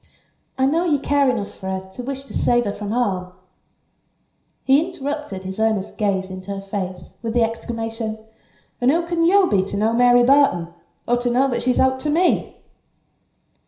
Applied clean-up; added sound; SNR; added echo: none; none; none; reverberation time 0.5 s.